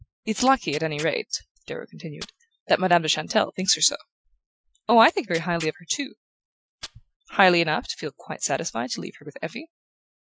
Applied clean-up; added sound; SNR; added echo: classical method Wiener filter.